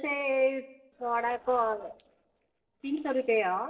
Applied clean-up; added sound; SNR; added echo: neural separator model SepFormer DNS4.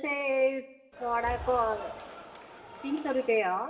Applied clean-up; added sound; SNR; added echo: none; Cheering; 13 dB; reverberation time 0.8 s.